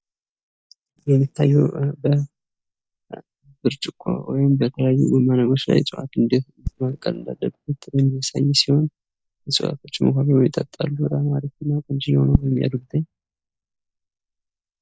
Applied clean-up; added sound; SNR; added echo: neural mask model DeepFilterNet 3.